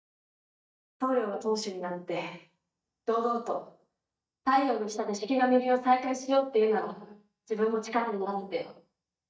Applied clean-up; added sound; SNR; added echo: neural mask model DeepFilterNet 3.